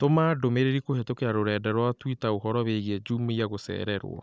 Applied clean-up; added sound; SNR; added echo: none; none; none; none.